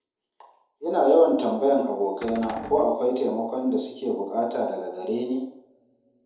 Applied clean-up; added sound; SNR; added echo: none; Cupboard open or close; 16 dB; reverberation time 2.0 s.